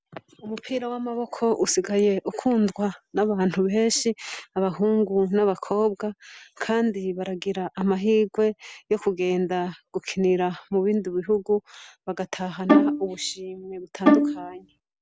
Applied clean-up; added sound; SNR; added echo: none; Bowed string instrument; -4 dB; none.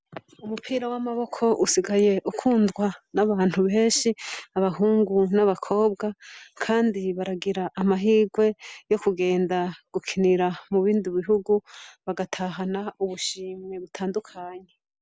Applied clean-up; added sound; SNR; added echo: none; none; none; none.